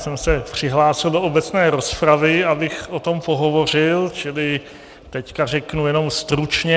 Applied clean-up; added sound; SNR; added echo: none; none; none; none.